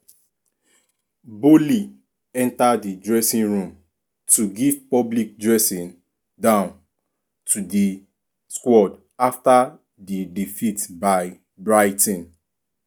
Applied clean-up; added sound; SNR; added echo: none; none; none; none.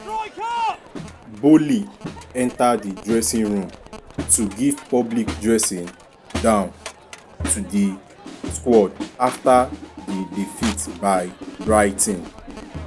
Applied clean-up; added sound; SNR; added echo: none; Crowd; 11 dB; none.